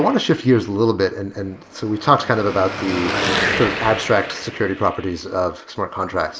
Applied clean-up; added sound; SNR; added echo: none; Car passing by / Traffic noise, roadway noise / Engine; 8 dB; none.